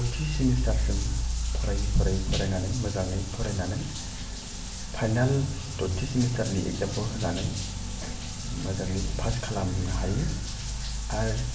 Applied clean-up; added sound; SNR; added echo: none; Bathtub (filling or washing); 13 dB; reverberation time 0.9 s.